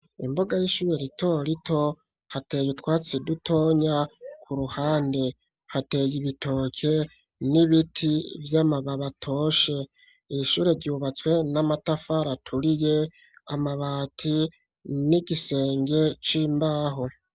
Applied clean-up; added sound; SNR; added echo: none; none; none; none.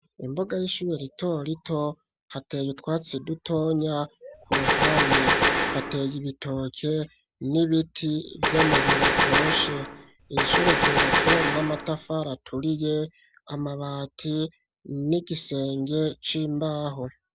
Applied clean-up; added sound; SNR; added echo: none; Gunshot, gunfire; -5 dB; none.